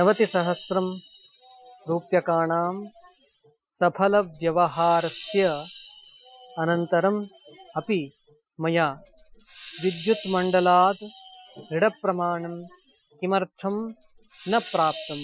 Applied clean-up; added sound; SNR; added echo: classical method Wiener filter.